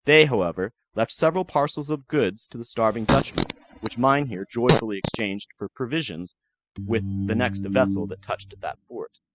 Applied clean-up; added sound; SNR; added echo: classical method spectral subtraction.